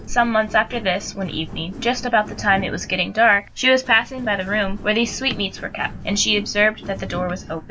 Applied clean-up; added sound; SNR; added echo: none; Walk, footsteps; 12 dB; none.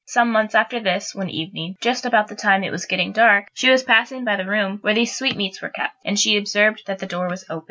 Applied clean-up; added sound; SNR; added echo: none; none; none; none.